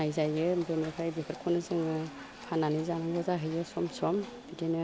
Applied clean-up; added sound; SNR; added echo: none; Livestock, farm animals, working animals; 20 dB; none.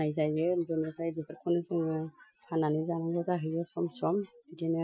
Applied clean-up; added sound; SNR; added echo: classical method Wiener filter.